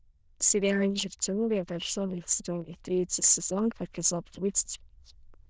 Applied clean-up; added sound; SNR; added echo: neural diffusion model UNIVERSE++.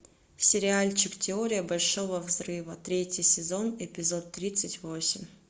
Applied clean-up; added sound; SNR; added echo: none; none; none; none.